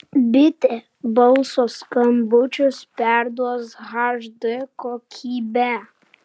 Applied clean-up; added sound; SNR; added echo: none; none; none; none.